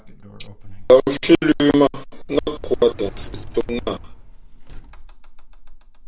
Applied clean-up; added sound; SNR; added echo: none; Sliding door; 12 dB; none.